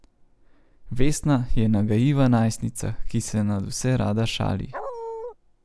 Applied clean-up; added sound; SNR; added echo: none; Dog; 10 dB; none.